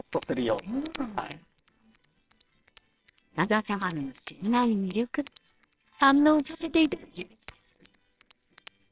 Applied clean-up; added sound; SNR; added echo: neural separator model SepFormer WHAMR!.